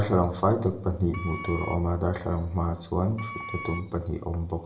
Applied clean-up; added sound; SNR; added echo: none; Wind instrument, woodwind instrument; 13 dB; reverberation time 0.8 s.